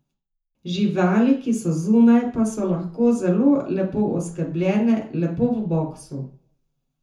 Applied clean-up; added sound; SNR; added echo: none; none; none; reverberation time 0.7 s.